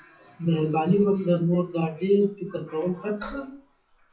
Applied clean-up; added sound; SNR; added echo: classical method WPE with log-MMSE.